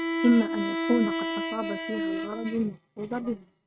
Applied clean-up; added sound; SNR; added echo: neural mask model RNNoise.